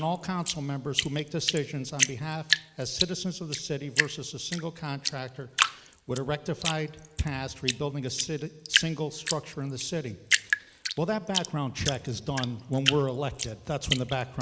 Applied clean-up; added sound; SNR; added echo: none; Drip; 1 dB; none.